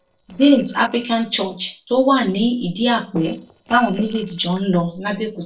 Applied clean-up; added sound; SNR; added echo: neural separator model SepFormer DNS4.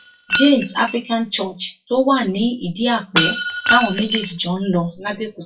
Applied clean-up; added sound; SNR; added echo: classical method WPE with log-MMSE.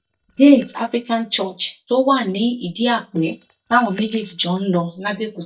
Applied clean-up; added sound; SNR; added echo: neural mask model DeepFilterNet 3.